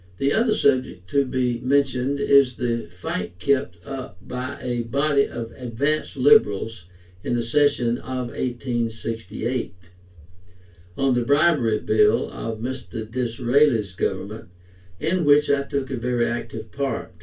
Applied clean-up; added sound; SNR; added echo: none; none; none; reverberation time 0.2 s.